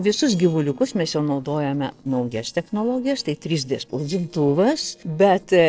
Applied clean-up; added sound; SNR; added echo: neural separator model SepFormer DNS4.